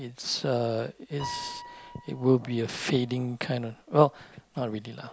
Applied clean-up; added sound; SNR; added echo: none; Piano; 18 dB; none.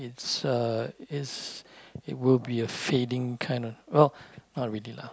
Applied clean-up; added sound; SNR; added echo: none; none; none; none.